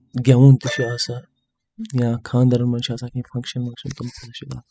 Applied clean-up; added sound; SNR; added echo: classical method spectral subtraction.